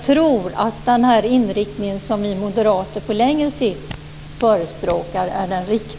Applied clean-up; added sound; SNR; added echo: none; Hands; 19 dB; none.